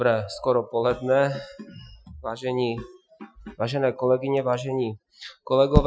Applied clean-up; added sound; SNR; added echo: classical method Wiener filter.